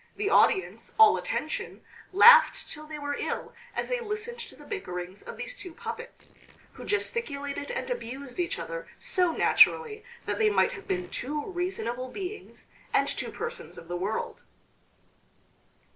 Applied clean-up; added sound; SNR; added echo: neural separator model SepFormer DNS4.